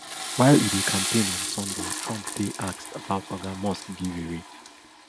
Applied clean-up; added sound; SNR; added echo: none; Toilet flush / Water; 4 dB; none.